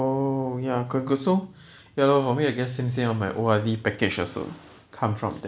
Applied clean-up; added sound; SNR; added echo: none; none; none; none.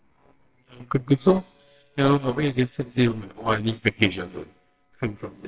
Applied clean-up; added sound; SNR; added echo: neural separator model SepFormer WHAMR!.